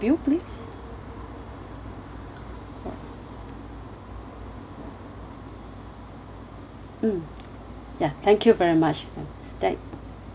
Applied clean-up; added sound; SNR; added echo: none; none; none; none.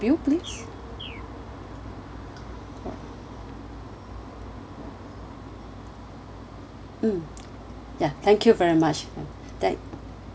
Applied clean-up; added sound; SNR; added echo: none; Bird; 19 dB; none.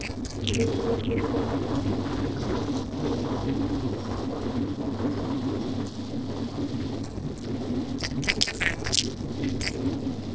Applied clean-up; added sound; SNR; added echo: neural separator model SepFormer DNS4.